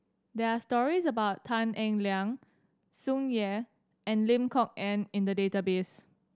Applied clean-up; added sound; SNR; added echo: none; none; none; none.